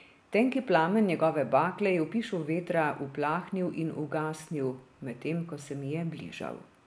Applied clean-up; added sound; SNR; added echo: none; none; none; none.